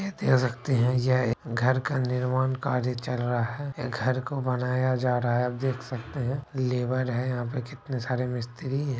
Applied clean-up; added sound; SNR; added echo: none; none; none; none.